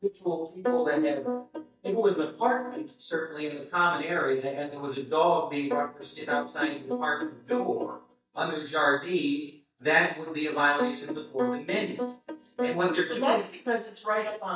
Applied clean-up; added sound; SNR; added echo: neural mask model DeepFilterNet 3.